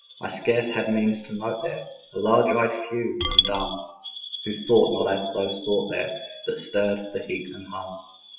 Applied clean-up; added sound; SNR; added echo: classical method WPE with log-MMSE.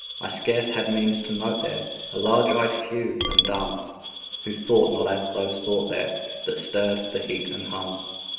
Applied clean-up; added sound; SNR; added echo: none; Coin (dropping) / Glass; 6 dB; reverberation time 1.3 s.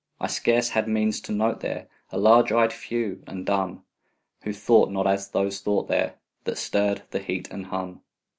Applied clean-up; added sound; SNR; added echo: none; none; none; none.